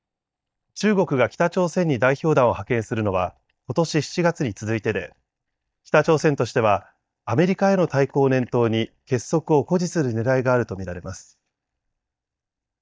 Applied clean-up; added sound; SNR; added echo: neural mask model DeepFilterNet 3.